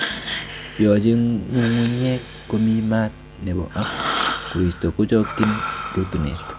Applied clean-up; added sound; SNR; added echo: none; Breathing; 8 dB; none.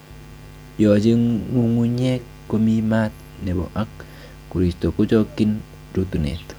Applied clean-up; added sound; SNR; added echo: none; none; none; none.